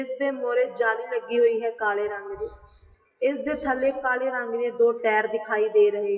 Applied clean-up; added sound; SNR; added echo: classical method WPE with log-MMSE.